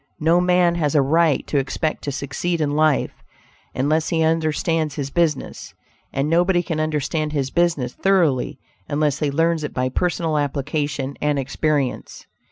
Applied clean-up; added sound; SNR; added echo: none; none; none; none.